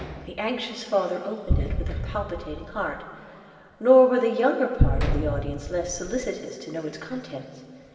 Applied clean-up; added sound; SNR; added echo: none; Door; 20 dB; reverberation time 2.5 s.